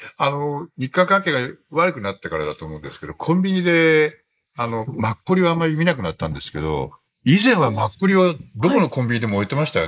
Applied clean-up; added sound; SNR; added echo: neural mask model Resemble Enhance denoiser.